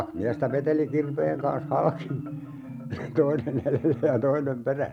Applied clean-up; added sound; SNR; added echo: none; Marimba, xylophone; 11 dB; none.